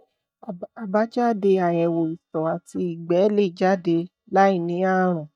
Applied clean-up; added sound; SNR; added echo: neural mask model DeepFilterNet 3.